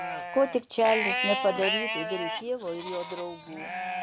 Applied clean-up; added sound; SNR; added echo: none; Livestock, farm animals, working animals; 3 dB; none.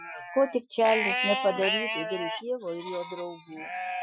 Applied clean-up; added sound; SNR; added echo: classical method Wiener filter.